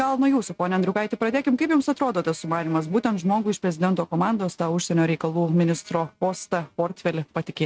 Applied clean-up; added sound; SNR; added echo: neural mask model RNNoise.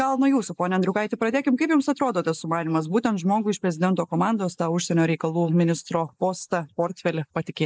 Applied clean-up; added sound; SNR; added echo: neural mask model Resemble Enhance denoiser.